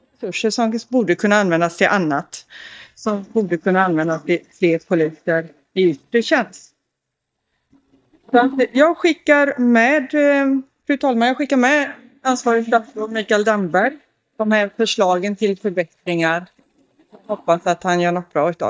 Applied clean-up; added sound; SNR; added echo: neural mask model DeepFilterNet 3.